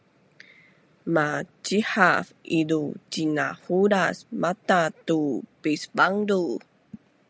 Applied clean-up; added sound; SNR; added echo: none; none; none; none.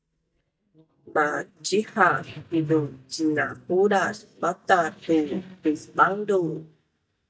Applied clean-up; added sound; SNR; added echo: neural mask model DeepFilterNet 3.